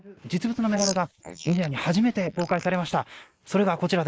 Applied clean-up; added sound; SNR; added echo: neural mask model Resemble Enhance denoiser.